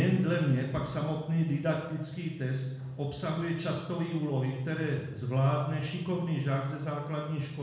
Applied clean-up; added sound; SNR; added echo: none; none; none; reverberation time 1.0 s.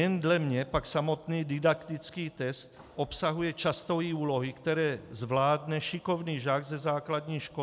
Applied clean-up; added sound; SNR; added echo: none; none; none; none.